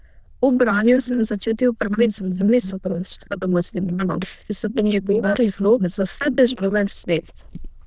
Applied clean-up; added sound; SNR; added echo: neural diffusion model UNIVERSE++.